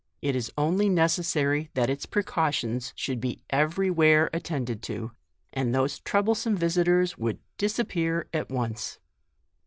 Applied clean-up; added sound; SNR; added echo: none; none; none; none.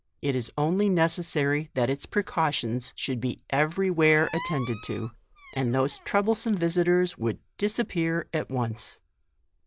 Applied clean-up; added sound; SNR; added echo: none; Squeak; 14 dB; none.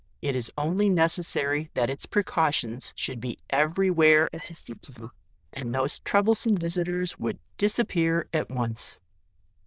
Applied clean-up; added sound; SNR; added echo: neural diffusion model UNIVERSE++.